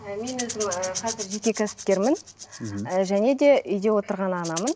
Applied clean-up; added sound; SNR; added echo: none; Rattle / Rattle (instrument); 13 dB; none.